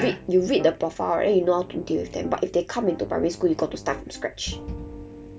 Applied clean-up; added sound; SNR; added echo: none; Piano; 18 dB; none.